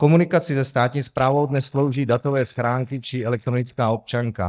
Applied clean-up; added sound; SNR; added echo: neural mask model DeepFilterNet 3.